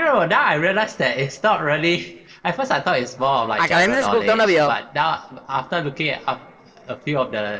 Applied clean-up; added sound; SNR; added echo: neural separator model SepFormer DNS4.